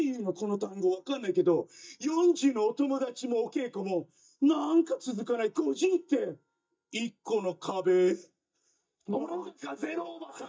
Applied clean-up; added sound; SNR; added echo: neural mask model DeepFilterNet 3.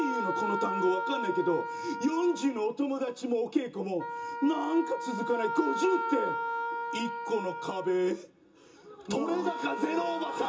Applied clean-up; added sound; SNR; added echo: none; Wind instrument, woodwind instrument; 4 dB; reverberation time 0.2 s.